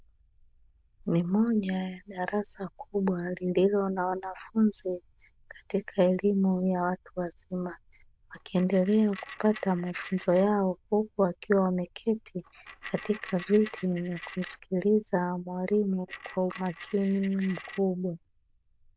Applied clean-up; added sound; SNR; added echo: neural diffusion model UNIVERSE++.